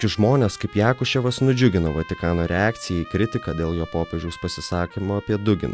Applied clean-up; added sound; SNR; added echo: none; Trumpet; 20 dB; none.